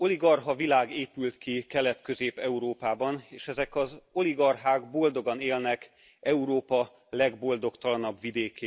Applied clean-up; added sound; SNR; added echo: none; none; none; none.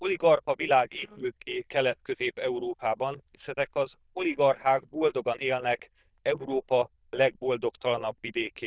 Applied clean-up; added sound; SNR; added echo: neural diffusion model UNIVERSE++.